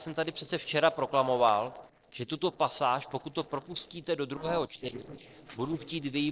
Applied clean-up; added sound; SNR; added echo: neural separator model SepFormer DNS4.